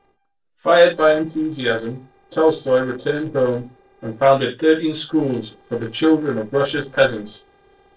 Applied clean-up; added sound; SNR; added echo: neural separator model SepFormer DNS4.